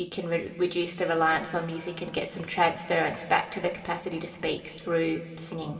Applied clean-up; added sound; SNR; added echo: none; none; none; reverberation time 2.3 s.